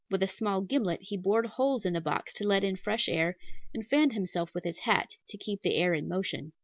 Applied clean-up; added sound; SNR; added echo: none; none; none; none.